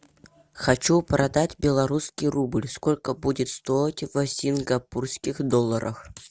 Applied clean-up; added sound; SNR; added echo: none; none; none; none.